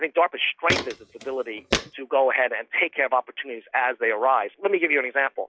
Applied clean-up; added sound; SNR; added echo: classical method log-MMSE.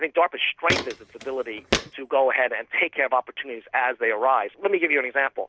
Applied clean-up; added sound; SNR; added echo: none; Walk, footsteps; 6 dB; none.